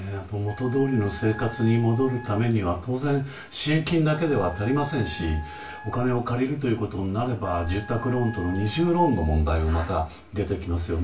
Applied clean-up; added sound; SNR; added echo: none; Wind instrument, woodwind instrument; 17 dB; reverberation time 0.3 s.